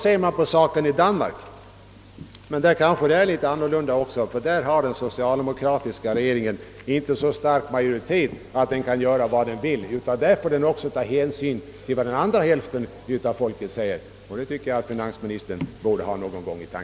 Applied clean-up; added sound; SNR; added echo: none; none; none; none.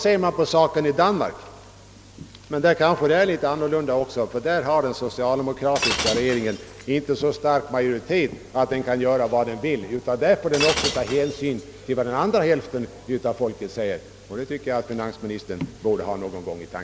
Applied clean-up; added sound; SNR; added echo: none; Shatter; 7 dB; none.